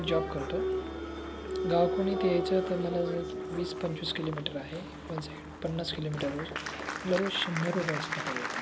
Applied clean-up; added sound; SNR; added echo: none; Applause; 2 dB; none.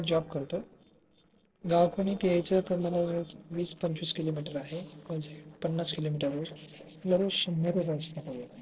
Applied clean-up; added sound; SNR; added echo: neural separator model SepFormer DNS4.